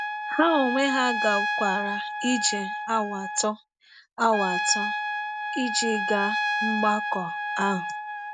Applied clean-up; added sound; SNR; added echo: none; Trumpet; 2 dB; none.